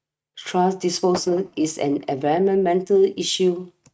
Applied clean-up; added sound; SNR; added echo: neural mask model RNNoise.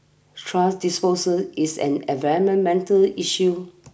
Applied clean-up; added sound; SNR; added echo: none; none; none; none.